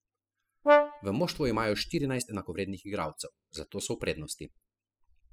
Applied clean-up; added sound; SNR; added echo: classical method spectral subtraction.